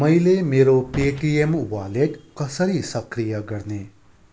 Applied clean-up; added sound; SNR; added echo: none; Gunshot, gunfire; 18 dB; none.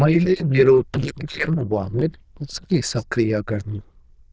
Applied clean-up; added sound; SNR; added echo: neural diffusion model UNIVERSE++.